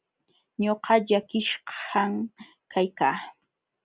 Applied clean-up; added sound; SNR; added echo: none; none; none; none.